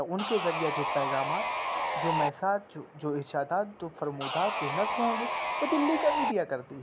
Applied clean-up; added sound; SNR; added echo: none; Sawing; -1 dB; none.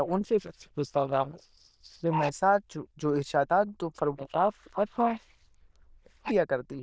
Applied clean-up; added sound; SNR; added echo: neural diffusion model UNIVERSE++.